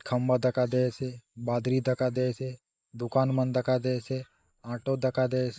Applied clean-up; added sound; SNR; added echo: neural mask model Resemble Enhance denoiser.